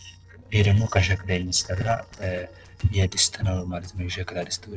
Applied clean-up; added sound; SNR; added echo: neural separator model SepFormer DNS4.